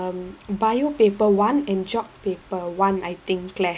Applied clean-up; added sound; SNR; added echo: none; none; none; none.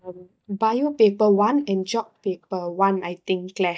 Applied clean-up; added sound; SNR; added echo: neural mask model DeepFilterNet 3.